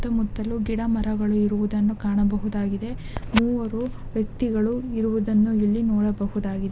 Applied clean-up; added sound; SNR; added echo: none; none; none; none.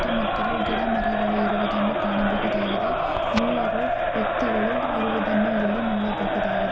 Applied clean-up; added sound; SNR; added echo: none; Crowd; -3 dB; none.